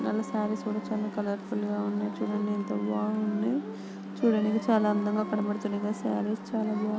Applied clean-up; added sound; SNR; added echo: none; Applause / Crowd / Cheering + Piano; 18 dB; none.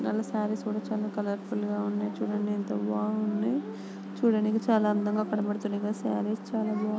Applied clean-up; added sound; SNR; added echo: none; none; none; none.